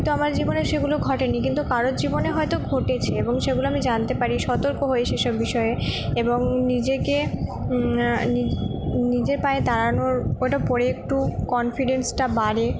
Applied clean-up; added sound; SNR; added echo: none; none; none; none.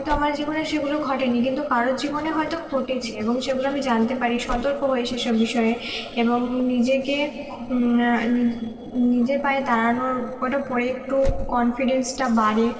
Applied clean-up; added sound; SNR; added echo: neural separator model SepFormer DNS4.